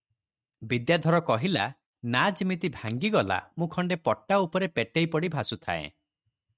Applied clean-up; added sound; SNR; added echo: neural mask model RNNoise.